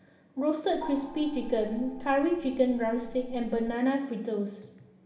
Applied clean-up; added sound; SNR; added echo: none; Gong; 13 dB; reverberation time 1.0 s.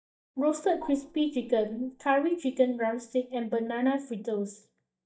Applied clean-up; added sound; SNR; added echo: neural mask model DeepFilterNet 3.